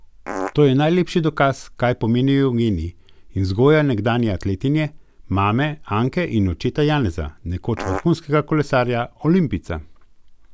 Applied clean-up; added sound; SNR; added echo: none; Fart; 6 dB; none.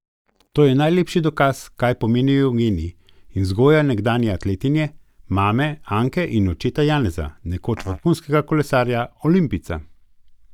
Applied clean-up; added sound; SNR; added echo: neural mask model DeepFilterNet 3.